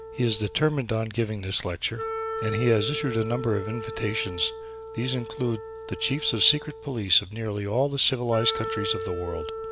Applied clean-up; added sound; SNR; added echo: none; Wind instrument, woodwind instrument; 9 dB; none.